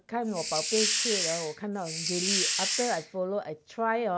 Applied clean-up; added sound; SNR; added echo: none; Hiss; -1 dB; none.